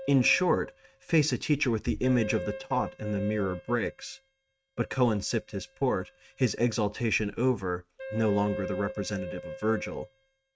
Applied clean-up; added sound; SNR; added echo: neural mask model RNNoise.